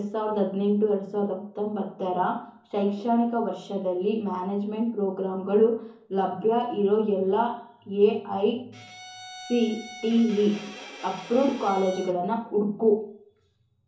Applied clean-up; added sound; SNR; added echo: none; Bowed string instrument; 16 dB; reverberation time 0.8 s.